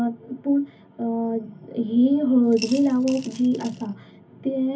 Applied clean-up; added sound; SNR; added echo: none; Coin (dropping) / Glass; 17 dB; reverberation time 0.3 s.